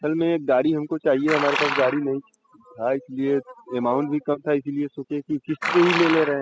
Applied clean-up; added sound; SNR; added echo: classical method spectral subtraction.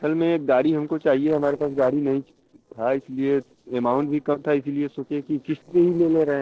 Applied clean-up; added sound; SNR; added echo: neural separator model SepFormer DNS4.